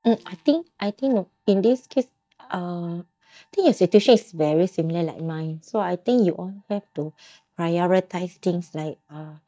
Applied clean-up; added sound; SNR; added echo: neural mask model DeepFilterNet 3.